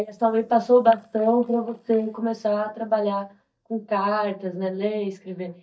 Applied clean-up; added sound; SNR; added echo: neural mask model DeepFilterNet 3.